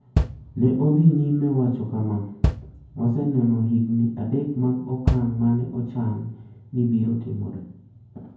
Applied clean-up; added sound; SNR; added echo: none; Bass drum; 7 dB; reverberation time 0.9 s.